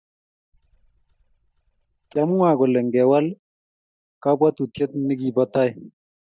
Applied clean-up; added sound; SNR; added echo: neural mask model DeepFilterNet 3.